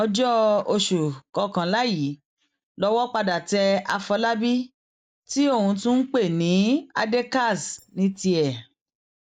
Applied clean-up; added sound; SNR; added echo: neural mask model DeepFilterNet 3.